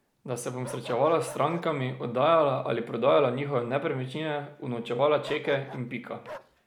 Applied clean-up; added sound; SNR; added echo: none; Bark; 20 dB; none.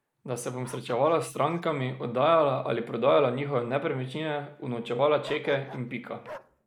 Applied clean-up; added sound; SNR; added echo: neural mask model Resemble Enhance denoiser.